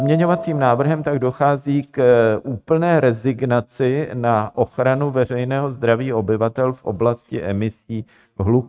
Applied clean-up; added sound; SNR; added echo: neural mask model RNNoise.